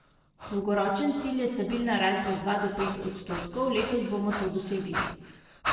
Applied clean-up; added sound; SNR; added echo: none; Breathing; 9 dB; reverberation time 1.2 s.